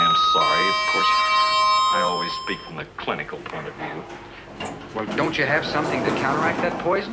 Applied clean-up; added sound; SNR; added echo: none; Sliding door; -4 dB; none.